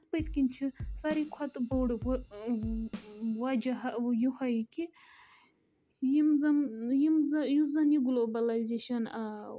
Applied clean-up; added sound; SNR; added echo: none; Drum kit; 12 dB; none.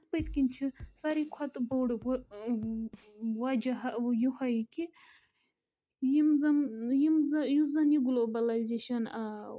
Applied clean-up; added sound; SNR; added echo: neural mask model DeepFilterNet 3.